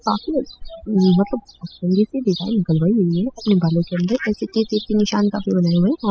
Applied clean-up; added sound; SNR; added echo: classical method spectral subtraction.